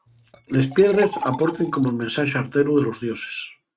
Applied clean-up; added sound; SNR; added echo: neural mask model RNNoise.